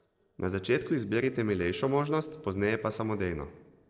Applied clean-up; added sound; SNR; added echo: neural separator model SepFormer DNS4.